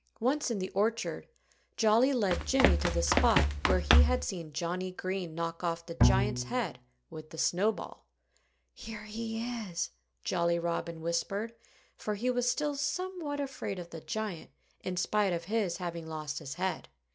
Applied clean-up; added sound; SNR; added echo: none; Run + Bowed string instrument; -5 dB; none.